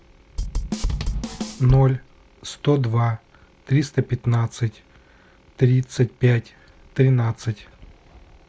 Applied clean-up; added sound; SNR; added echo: none; Drum / Drum kit; 4 dB; none.